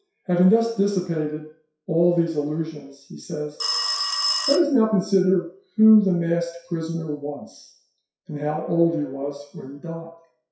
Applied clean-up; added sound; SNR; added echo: classical method WPE with log-MMSE.